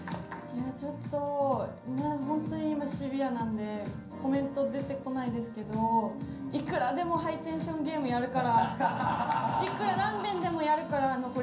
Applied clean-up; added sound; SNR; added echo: none; none; none; reverberation time 0.6 s.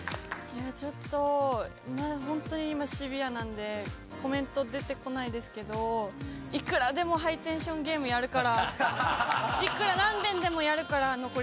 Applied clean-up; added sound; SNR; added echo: none; none; none; none.